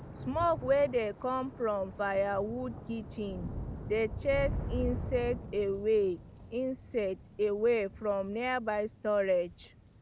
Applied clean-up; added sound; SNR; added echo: none; Thunder / Rain; 10 dB; none.